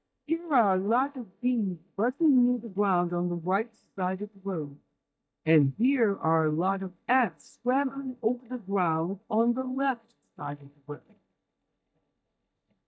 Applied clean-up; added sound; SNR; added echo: neural mask model DeepFilterNet 3.